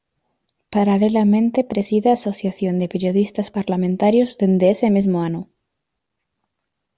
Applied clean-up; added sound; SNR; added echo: none; none; none; none.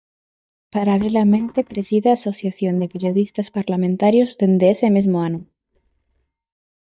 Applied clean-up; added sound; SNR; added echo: neural mask model DeepFilterNet 3.